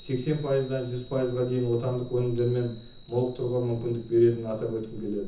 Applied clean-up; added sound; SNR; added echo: none; Chime; 13 dB; reverberation time 0.6 s.